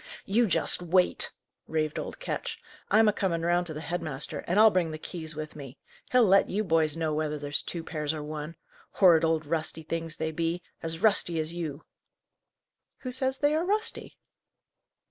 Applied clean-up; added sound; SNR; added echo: none; none; none; none.